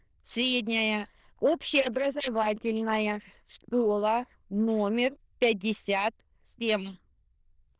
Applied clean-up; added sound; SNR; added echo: neural diffusion model UNIVERSE++.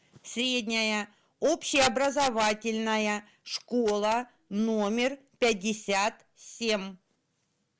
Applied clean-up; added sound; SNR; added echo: none; none; none; none.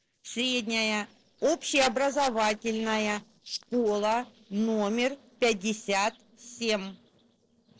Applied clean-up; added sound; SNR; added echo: neural separator model SepFormer DNS4.